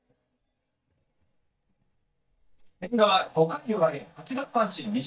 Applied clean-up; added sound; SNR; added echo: neural mask model DeepFilterNet 3.